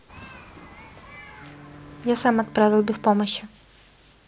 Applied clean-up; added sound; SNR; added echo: none; Wind instrument, woodwind instrument + Human group actions; 20 dB; none.